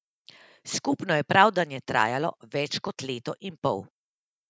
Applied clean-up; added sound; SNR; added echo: none; none; none; none.